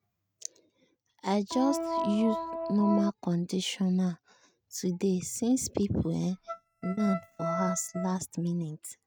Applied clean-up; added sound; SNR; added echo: neural mask model RNNoise.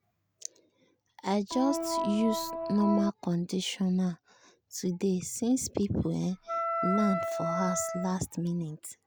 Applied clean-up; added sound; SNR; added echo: none; Organ + Wind instrument, woodwind instrument; 2 dB; none.